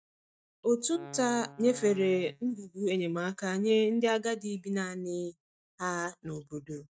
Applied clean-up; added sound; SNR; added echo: neural mask model DeepFilterNet 3.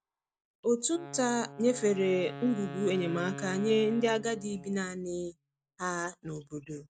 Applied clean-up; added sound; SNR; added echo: none; Wind instrument, woodwind instrument; 14 dB; none.